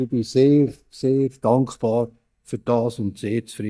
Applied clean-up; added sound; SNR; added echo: neural mask model DeepFilterNet 3.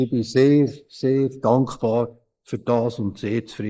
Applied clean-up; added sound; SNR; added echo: neural mask model Resemble Enhance denoiser.